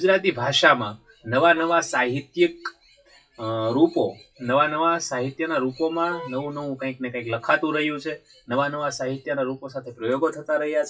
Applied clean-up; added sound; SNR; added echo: classical method WPE with log-MMSE.